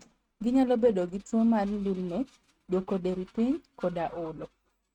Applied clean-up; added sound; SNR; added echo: neural mask model RNNoise.